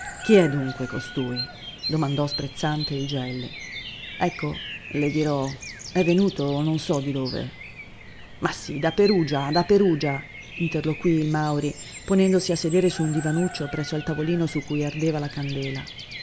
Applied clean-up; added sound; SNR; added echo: none; Bird vocalization, bird call, bird song; 13 dB; none.